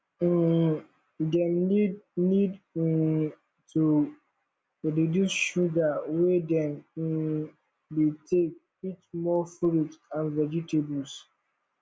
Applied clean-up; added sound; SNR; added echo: none; none; none; none.